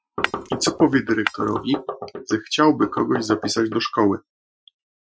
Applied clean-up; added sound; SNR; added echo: classical method Wiener filter.